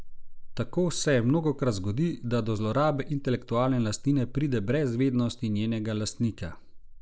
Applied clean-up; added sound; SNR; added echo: neural mask model Resemble Enhance denoiser.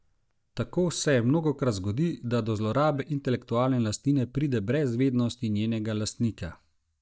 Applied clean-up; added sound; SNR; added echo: neural mask model DeepFilterNet 3.